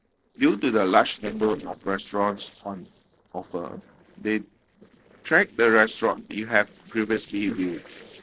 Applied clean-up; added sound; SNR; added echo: neural separator model SepFormer DNS4.